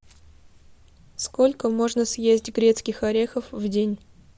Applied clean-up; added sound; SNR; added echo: none; none; none; none.